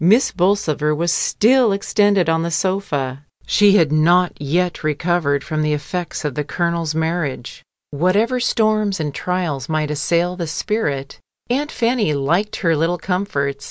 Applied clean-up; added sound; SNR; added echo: none; none; none; none.